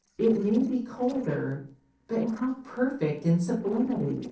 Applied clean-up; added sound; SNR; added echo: neural separator model SepFormer DNS4.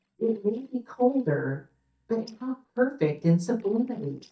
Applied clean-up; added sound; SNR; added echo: neural mask model DeepFilterNet 3.